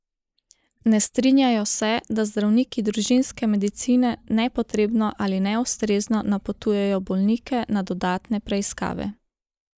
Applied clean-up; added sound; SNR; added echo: neural mask model Resemble Enhance denoiser.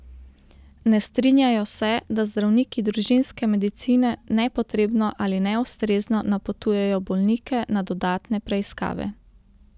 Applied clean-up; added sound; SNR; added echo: none; none; none; none.